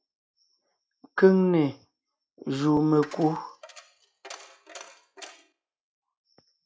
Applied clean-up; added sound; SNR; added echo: classical method log-MMSE.